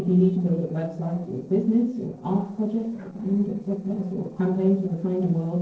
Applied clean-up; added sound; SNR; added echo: neural separator model SepFormer DNS4.